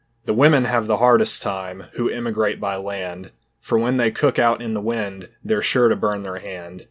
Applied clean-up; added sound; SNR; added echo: none; none; none; none.